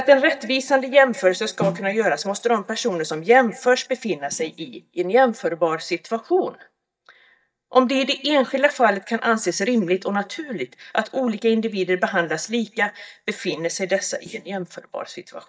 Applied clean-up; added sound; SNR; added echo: neural mask model DeepFilterNet 3.